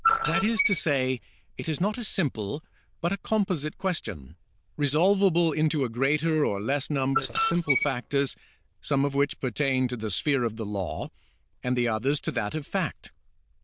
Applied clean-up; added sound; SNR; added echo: neural diffusion model UNIVERSE++.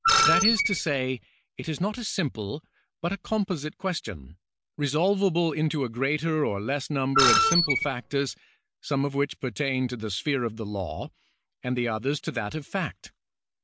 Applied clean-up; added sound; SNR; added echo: none; Screech; -4 dB; none.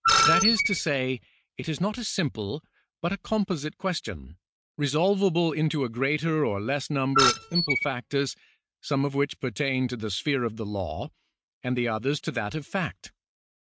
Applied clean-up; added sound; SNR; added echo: neural mask model RNNoise.